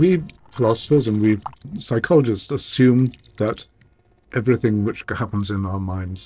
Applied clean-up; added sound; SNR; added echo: neural separator model SepFormer DNS4.